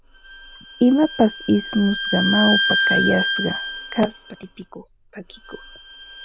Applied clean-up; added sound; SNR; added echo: none; Bowed string instrument; 3 dB; none.